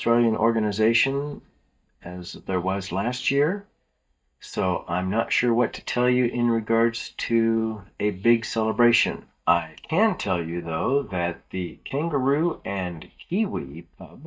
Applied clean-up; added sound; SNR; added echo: neural mask model DeepFilterNet 3.